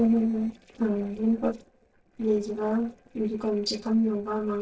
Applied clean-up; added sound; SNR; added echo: neural separator model SepFormer DNS4.